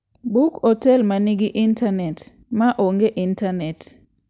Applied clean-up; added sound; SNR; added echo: none; none; none; none.